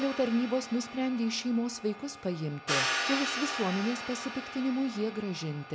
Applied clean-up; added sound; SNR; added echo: none; Hi-hat; 5 dB; none.